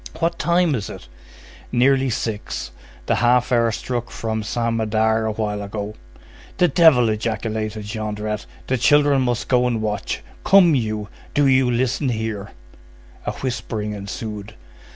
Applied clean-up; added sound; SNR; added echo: none; none; none; none.